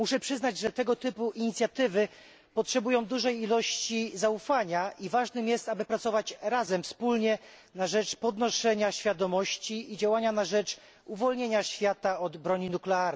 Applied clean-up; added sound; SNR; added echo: none; none; none; none.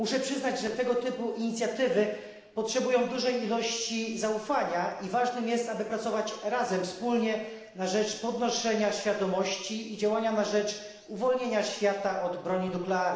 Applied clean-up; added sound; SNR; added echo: none; none; none; reverberation time 1.1 s.